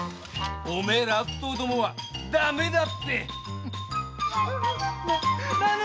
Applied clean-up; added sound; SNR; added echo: none; none; none; none.